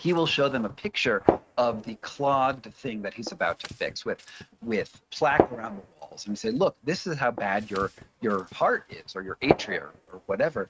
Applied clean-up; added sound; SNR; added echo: neural mask model RNNoise.